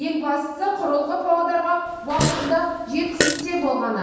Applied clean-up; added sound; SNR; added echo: none; Fart; 3 dB; reverberation time 1.2 s.